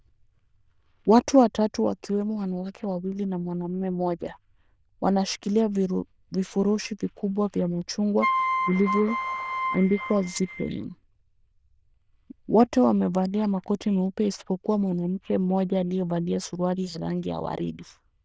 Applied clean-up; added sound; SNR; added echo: neural diffusion model UNIVERSE++.